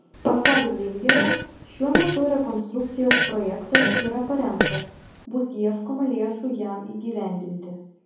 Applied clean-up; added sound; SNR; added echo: none; Fart; -1 dB; reverberation time 0.7 s.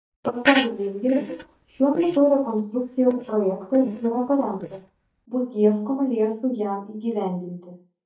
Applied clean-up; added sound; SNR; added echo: neural mask model DeepFilterNet 3.